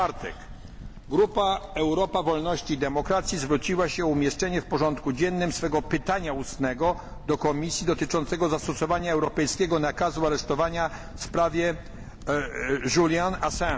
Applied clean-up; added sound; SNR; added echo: none; Crackle; 13 dB; none.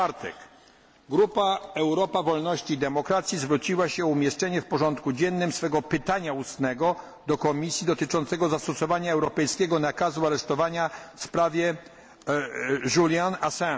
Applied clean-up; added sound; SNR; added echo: none; none; none; none.